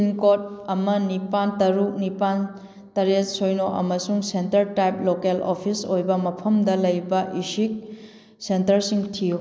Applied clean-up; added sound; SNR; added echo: none; none; none; none.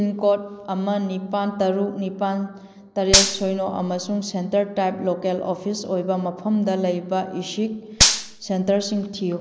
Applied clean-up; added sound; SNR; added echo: none; Gunshot, gunfire; -2 dB; none.